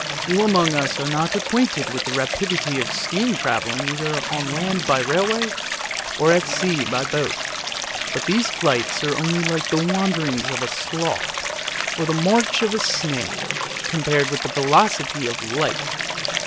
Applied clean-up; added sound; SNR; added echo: none; Stream; 3 dB; none.